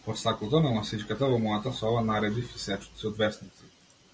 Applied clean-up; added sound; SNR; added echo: none; none; none; none.